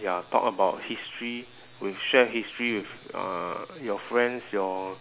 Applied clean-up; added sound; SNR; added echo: none; none; none; none.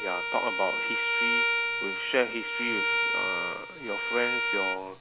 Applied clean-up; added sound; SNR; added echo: none; Bowed string instrument; -4 dB; none.